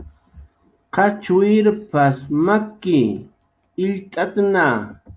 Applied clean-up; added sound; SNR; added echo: none; none; none; none.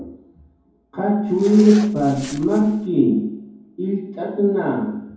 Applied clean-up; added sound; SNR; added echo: none; Zipper (clothing); 18 dB; reverberation time 0.9 s.